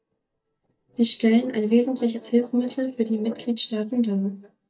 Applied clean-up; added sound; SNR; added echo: neural mask model DeepFilterNet 3.